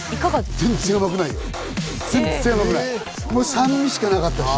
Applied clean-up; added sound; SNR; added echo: none; none; none; none.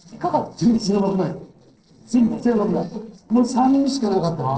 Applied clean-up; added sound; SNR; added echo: neural separator model SepFormer DNS4.